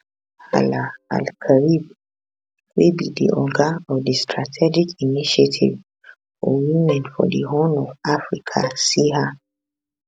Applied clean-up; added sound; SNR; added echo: none; Bowed string instrument; 14 dB; none.